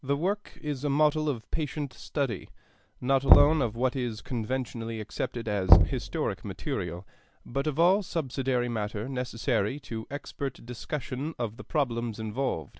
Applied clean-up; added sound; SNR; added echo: none; Knock; -3 dB; none.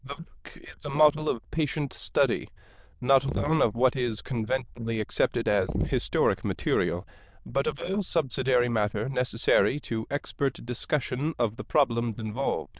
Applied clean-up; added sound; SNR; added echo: neural diffusion model UNIVERSE++.